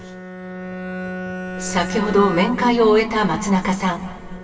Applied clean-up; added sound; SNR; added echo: none; Bowed string instrument; 11 dB; reverberation time 2.2 s.